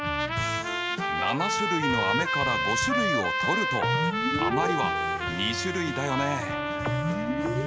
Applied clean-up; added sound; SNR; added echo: none; Trumpet; -1 dB; none.